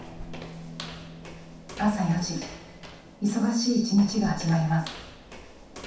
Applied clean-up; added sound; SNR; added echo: none; Walk, footsteps; 15 dB; reverberation time 0.7 s.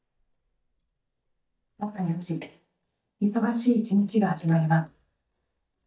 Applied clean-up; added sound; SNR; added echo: neural mask model DeepFilterNet 3.